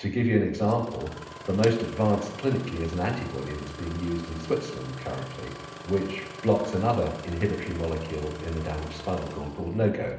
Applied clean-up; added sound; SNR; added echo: none; Engine starting; 14 dB; reverberation time 0.8 s.